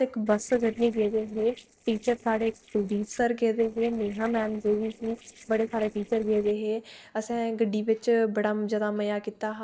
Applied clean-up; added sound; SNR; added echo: neural separator model SepFormer DNS4.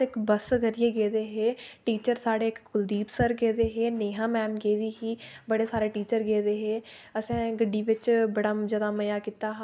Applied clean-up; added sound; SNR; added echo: none; none; none; none.